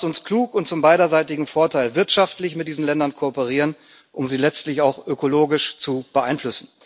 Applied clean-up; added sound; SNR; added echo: none; none; none; none.